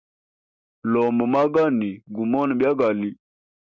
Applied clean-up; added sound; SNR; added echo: none; none; none; none.